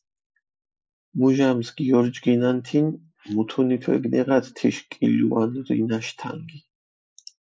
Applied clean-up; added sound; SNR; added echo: neural mask model Resemble Enhance denoiser.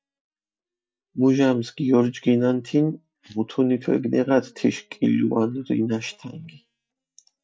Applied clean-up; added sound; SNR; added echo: neural mask model DeepFilterNet 3.